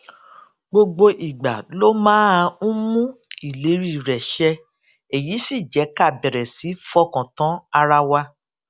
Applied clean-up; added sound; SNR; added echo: none; none; none; none.